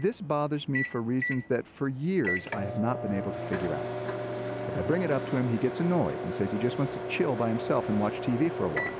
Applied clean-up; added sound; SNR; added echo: none; Microwave oven; 5 dB; none.